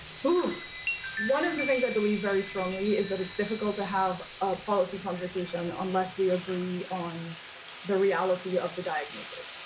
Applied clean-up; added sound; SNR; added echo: none; Chime + Bathtub (filling or washing); 9 dB; none.